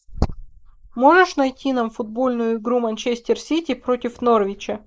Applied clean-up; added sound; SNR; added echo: neural mask model Resemble Enhance denoiser.